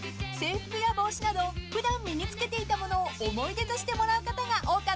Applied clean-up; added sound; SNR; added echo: none; none; none; none.